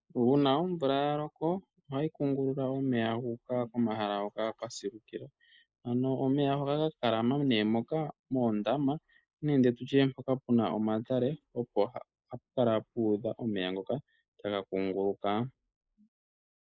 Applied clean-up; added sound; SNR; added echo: neural mask model Resemble Enhance denoiser.